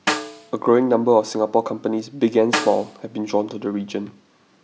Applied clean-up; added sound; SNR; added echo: none; Snare drum; 10 dB; none.